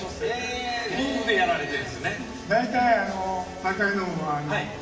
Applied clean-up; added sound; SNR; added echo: none; Musical instrument; 20 dB; reverberation time 1.1 s.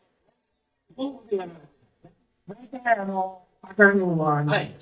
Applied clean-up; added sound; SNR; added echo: neural mask model DeepFilterNet 3.